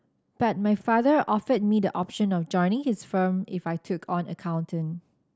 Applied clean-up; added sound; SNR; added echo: none; none; none; none.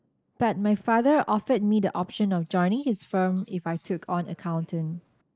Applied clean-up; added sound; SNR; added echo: neural mask model Resemble Enhance denoiser.